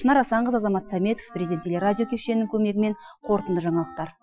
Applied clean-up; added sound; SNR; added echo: classical method Wiener filter.